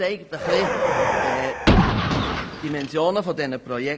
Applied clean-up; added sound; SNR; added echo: none; Car; -5 dB; none.